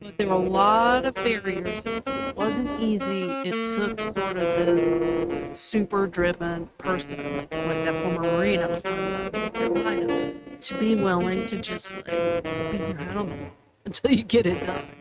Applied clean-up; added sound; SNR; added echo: neural mask model RNNoise.